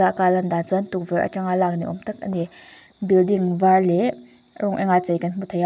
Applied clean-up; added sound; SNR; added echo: none; none; none; none.